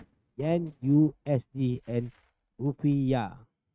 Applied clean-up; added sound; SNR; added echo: neural mask model RNNoise.